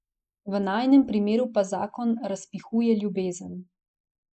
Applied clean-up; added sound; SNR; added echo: neural mask model Resemble Enhance denoiser.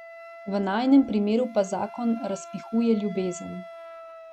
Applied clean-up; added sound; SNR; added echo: none; Wind instrument, woodwind instrument; 17 dB; none.